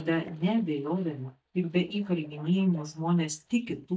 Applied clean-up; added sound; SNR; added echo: neural mask model DeepFilterNet 3.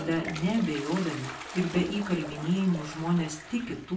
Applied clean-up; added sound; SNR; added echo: none; Toilet flush; 11 dB; reverberation time 0.3 s.